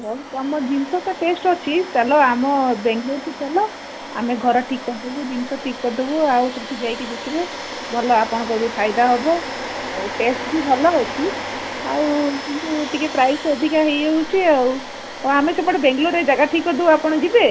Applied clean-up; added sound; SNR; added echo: none; Domestic sounds, home sounds; 11 dB; none.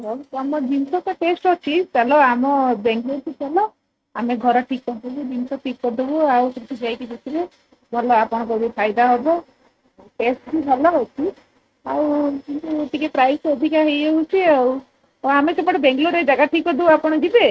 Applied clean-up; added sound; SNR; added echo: neural mask model RNNoise.